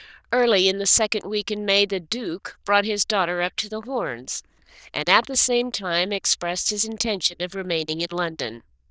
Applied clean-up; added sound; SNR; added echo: neural diffusion model UNIVERSE++.